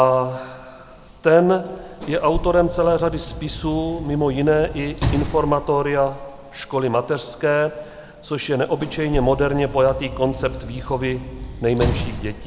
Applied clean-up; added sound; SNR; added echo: none; Sliding door / Slam; 10 dB; none.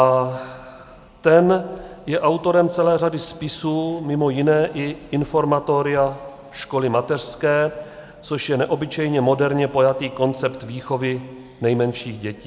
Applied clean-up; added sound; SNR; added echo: none; none; none; none.